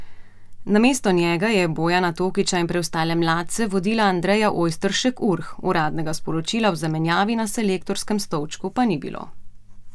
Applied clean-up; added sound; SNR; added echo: none; none; none; none.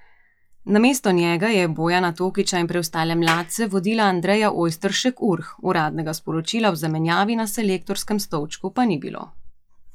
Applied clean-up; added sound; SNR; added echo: classical method log-MMSE.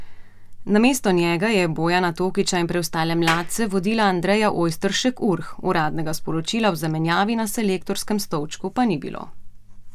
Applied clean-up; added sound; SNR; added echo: none; Clapping; 11 dB; none.